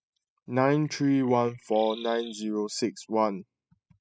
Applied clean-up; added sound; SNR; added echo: classical method spectral subtraction.